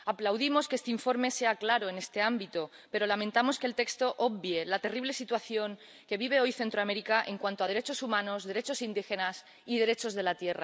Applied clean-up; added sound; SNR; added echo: none; none; none; none.